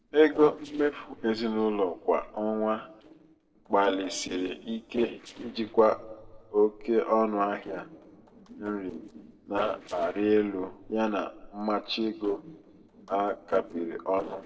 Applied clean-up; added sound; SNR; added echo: neural separator model SepFormer DNS4.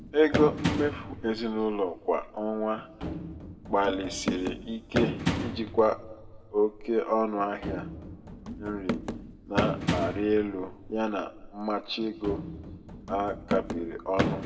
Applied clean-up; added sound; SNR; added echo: none; Run; 5 dB; reverberation time 0.9 s.